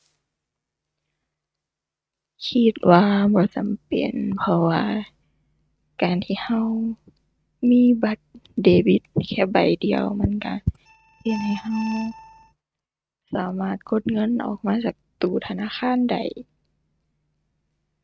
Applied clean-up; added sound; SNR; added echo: neural mask model RNNoise.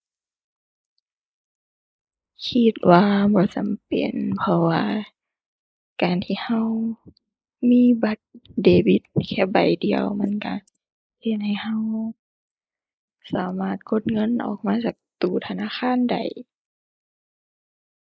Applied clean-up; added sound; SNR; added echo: neural mask model Resemble Enhance denoiser.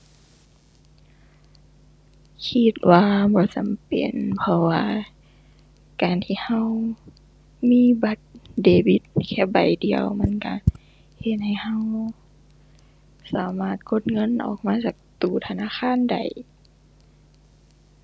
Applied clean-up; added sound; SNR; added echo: none; none; none; none.